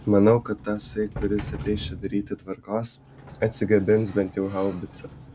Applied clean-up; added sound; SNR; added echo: none; Sliding door; 14 dB; none.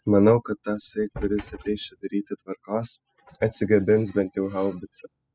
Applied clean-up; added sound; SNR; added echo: classical method spectral subtraction.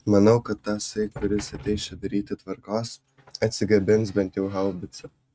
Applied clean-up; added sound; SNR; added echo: neural mask model RNNoise.